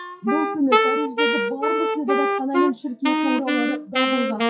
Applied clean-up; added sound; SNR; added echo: classical method WPE with log-MMSE.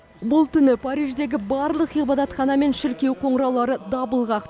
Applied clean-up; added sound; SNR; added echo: none; none; none; none.